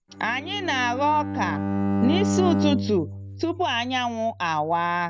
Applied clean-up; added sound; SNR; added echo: none; Bowed string instrument; 3 dB; none.